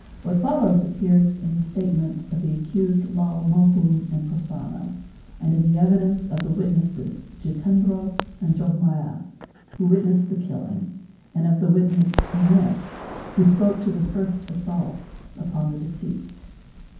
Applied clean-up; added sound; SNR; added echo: none; Crackle; 16 dB; reverberation time 0.9 s.